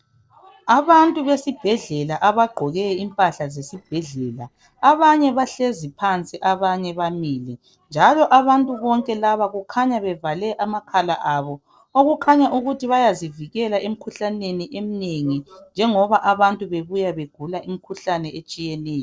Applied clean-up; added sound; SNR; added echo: neural separator model SepFormer DNS4.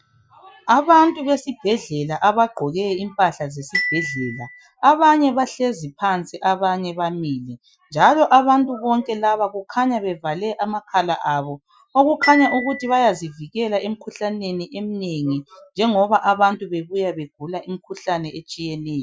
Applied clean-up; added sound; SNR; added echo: classical method Wiener filter.